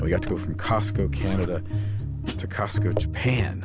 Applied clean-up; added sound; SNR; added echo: none; Zipper (clothing) + Hi-hat; 10 dB; none.